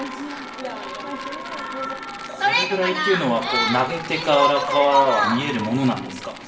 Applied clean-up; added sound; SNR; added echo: none; Rattle; 19 dB; reverberation time 0.8 s.